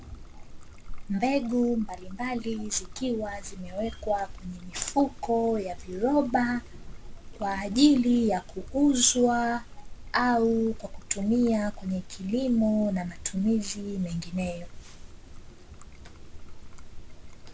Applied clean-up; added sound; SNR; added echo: none; Trickle, dribble; 12 dB; none.